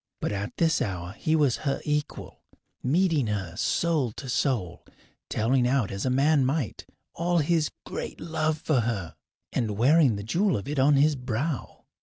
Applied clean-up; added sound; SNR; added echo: none; none; none; none.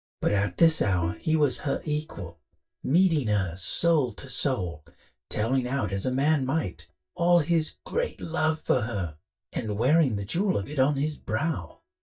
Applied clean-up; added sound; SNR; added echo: neural mask model DeepFilterNet 3.